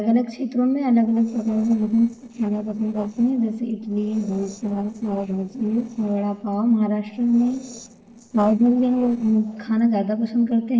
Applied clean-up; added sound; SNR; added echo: neural separator model SepFormer DNS4.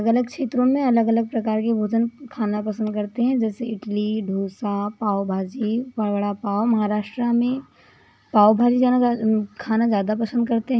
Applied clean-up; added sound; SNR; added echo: none; none; none; none.